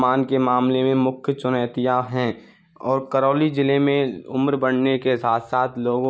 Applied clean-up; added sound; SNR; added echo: none; none; none; none.